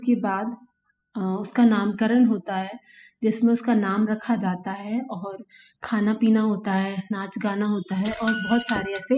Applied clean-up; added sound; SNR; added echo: classical method spectral subtraction.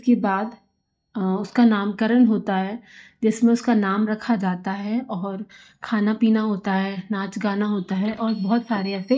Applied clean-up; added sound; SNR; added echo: neural mask model DeepFilterNet 3.